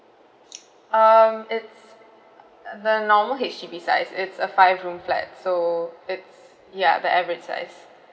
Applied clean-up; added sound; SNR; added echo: none; none; none; none.